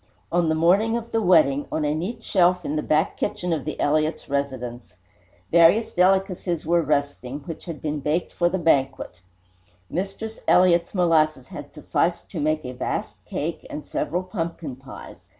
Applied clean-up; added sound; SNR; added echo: none; none; none; none.